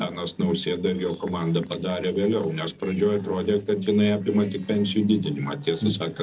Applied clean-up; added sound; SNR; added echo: neural separator model SepFormer DNS4.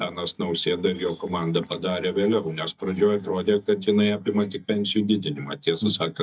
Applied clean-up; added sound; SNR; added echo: neural mask model DeepFilterNet 3.